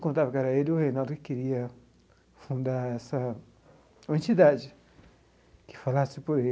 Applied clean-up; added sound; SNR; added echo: none; none; none; none.